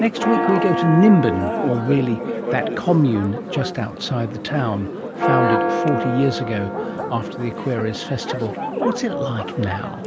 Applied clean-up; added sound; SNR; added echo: none; Church bell; 3 dB; none.